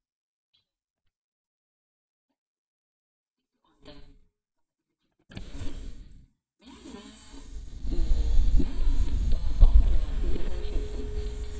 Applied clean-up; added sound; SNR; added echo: neural mask model DeepFilterNet 3.